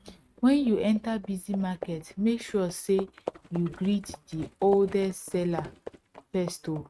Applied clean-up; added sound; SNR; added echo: neural mask model RNNoise.